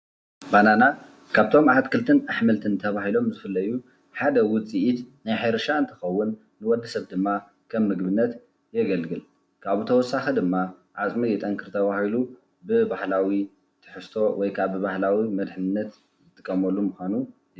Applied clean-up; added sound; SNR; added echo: none; none; none; none.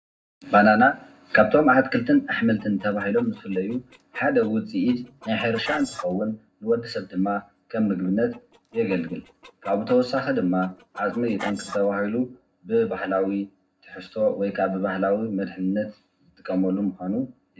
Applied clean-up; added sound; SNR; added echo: neural separator model SepFormer DNS4.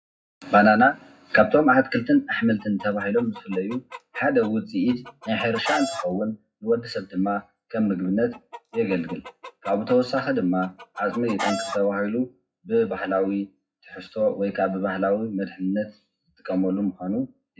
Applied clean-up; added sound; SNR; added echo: classical method WPE with log-MMSE.